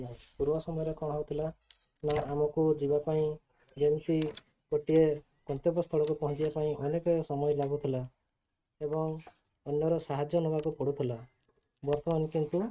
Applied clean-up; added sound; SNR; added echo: neural mask model RNNoise.